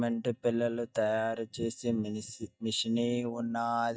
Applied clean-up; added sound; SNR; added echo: neural mask model DeepFilterNet 3.